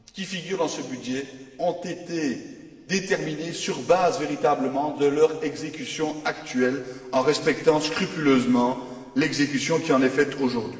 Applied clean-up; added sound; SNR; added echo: none; none; none; reverberation time 1.7 s.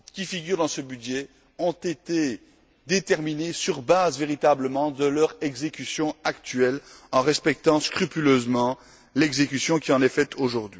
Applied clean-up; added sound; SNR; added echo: none; none; none; none.